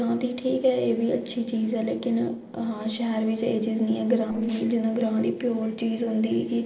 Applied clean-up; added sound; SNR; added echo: neural separator model SepFormer DNS4.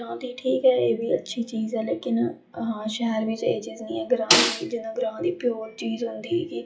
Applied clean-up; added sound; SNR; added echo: classical method WPE with log-MMSE.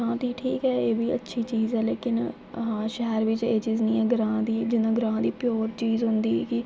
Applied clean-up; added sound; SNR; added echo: none; none; none; none.